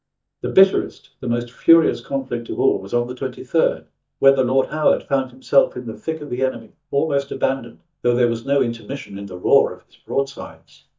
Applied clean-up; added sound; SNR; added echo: neural mask model DeepFilterNet 3.